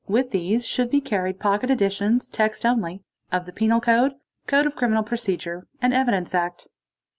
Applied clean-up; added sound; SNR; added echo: none; none; none; none.